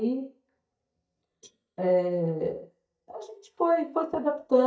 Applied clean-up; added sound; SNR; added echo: neural mask model DeepFilterNet 3.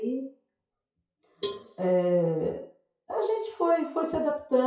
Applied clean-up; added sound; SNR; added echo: classical method WPE with log-MMSE.